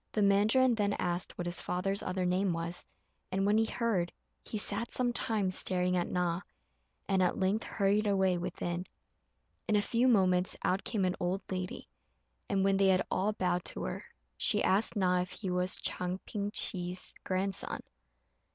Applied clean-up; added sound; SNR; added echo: none; none; none; none.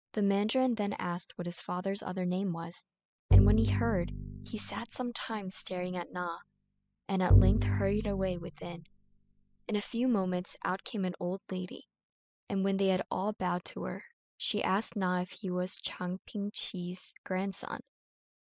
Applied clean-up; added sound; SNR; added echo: classical method spectral subtraction.